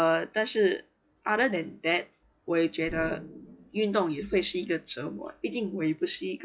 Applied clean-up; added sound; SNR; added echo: classical method log-MMSE.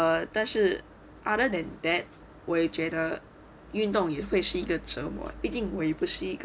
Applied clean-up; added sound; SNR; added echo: none; none; none; none.